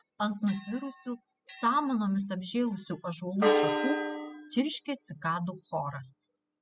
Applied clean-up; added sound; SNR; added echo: classical method spectral subtraction.